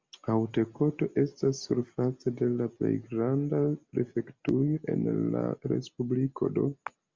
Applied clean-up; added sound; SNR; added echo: none; none; none; none.